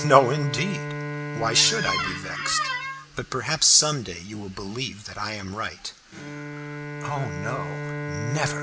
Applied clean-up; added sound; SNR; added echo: none; Squeak + Bowed string instrument; 7 dB; none.